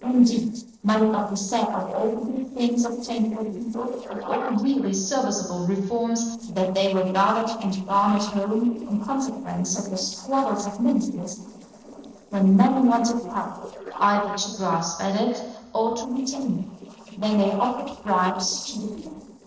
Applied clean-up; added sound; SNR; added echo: neural separator model SepFormer DNS4.